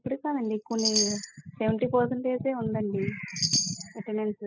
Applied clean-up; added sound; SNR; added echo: classical method spectral subtraction.